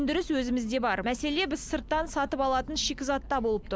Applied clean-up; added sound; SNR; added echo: none; Accelerating, revving, vroom; 14 dB; none.